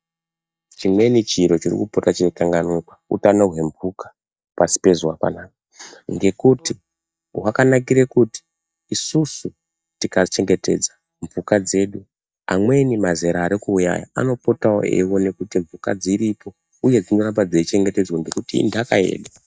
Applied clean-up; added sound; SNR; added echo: neural mask model DeepFilterNet 3.